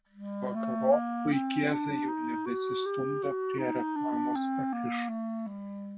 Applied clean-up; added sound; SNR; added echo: none; Wind instrument, woodwind instrument; -2 dB; none.